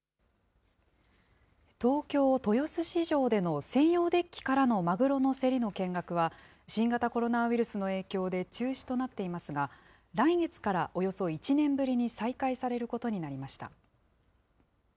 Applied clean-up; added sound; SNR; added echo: none; none; none; none.